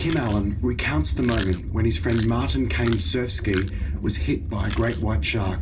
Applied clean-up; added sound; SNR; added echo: none; Chewing, mastication; 15 dB; reverberation time 0.2 s.